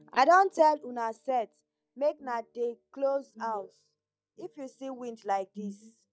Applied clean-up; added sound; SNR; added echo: neural mask model DeepFilterNet 3.